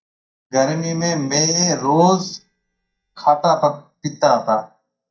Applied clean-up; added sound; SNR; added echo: neural mask model DeepFilterNet 3.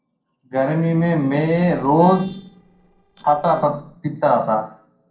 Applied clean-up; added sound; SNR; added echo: neural separator model SepFormer DNS4.